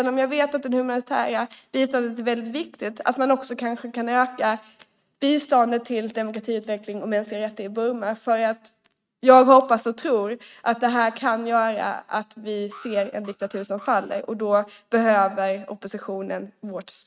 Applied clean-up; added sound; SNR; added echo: neural mask model RNNoise.